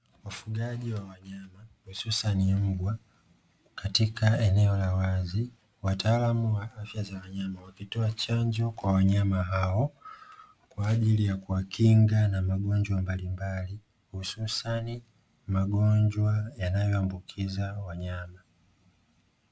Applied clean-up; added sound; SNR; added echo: none; none; none; none.